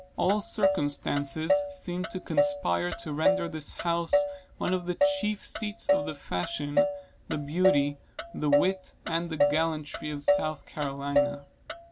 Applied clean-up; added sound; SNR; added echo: none; Motor vehicle (road); -1 dB; none.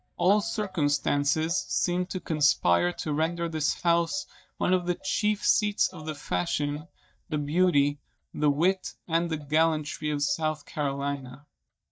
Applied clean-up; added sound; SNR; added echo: neural mask model DeepFilterNet 3.